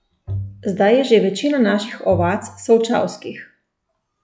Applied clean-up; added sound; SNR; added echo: classical method log-MMSE.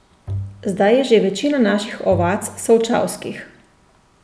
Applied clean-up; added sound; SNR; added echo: none; Bowed string instrument; 13 dB; none.